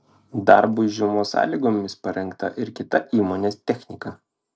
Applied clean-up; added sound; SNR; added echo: none; none; none; none.